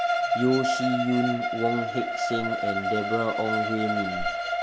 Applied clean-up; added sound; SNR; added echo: none; Bowed string instrument; -1 dB; none.